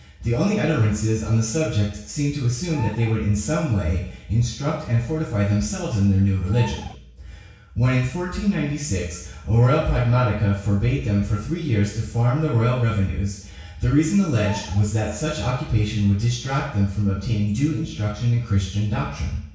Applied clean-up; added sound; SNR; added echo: none; Bird; 15 dB; reverberation time 0.6 s.